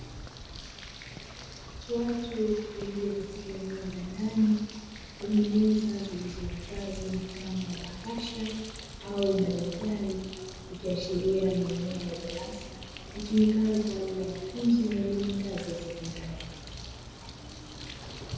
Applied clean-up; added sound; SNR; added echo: none; Bird; 12 dB; reverberation time 1.1 s.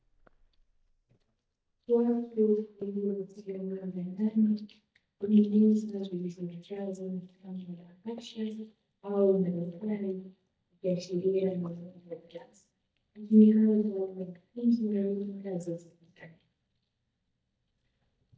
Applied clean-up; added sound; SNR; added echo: neural mask model DeepFilterNet 3.